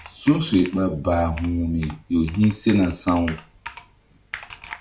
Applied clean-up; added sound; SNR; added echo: none; Computer keyboard; 18 dB; none.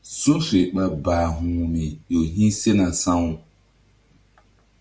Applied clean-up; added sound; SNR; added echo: none; none; none; none.